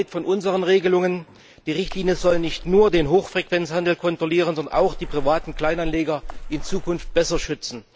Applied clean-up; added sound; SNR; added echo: none; Water / Splash, splatter; 6 dB; none.